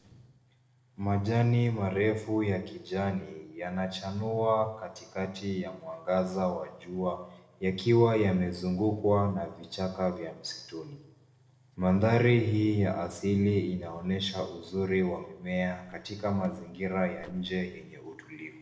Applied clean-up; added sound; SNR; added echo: neural separator model SepFormer DNS4.